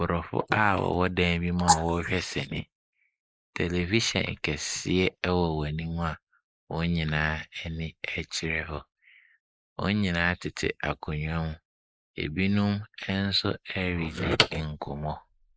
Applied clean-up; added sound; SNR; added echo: neural mask model Resemble Enhance denoiser.